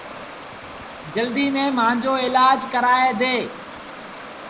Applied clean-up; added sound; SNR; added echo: none; Stream; 14 dB; none.